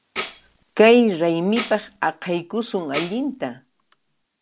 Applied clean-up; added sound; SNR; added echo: none; Tambourine; 15 dB; none.